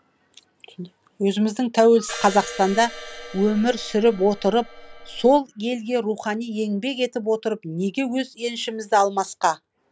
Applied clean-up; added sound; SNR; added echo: none; Crash cymbal; 14 dB; none.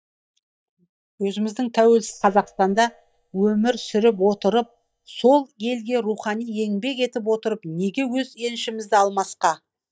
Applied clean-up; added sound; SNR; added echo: neural mask model DeepFilterNet 3.